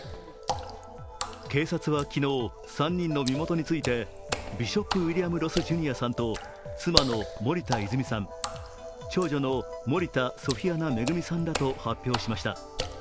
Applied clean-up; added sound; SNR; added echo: none; Water / Splash, splatter; 8 dB; none.